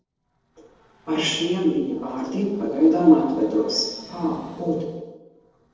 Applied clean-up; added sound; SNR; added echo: neural separator model SepFormer DNS4.